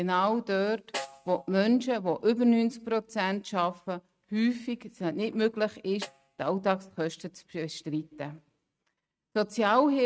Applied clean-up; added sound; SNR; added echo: neural mask model RNNoise.